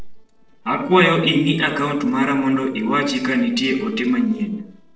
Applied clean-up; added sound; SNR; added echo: neural separator model SepFormer DNS4.